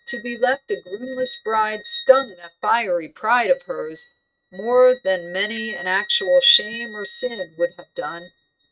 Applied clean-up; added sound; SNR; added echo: neural mask model RNNoise.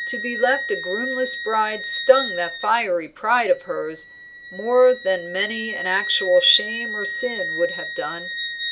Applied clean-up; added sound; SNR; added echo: none; Wind instrument, woodwind instrument; 8 dB; none.